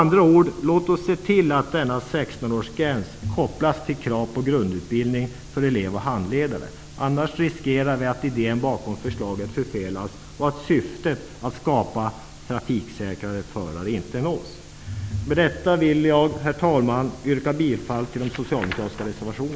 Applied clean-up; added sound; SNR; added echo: none; none; none; none.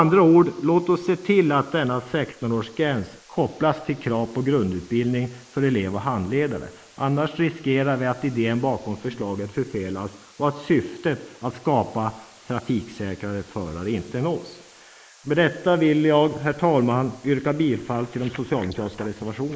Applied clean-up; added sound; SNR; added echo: neural mask model Resemble Enhance denoiser.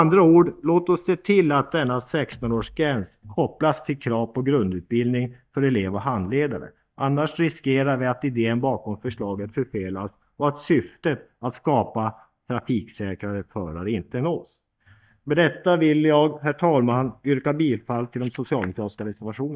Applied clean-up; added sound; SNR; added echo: neural mask model DeepFilterNet 3.